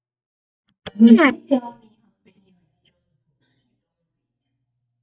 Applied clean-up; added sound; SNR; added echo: neural mask model DeepFilterNet 3.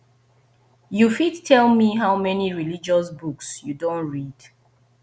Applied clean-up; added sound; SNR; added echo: none; none; none; none.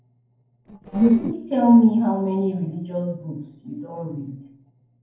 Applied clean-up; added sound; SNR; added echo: neural separator model SepFormer DNS4.